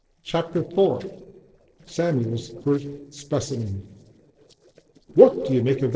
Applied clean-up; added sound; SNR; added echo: neural separator model SepFormer DNS4.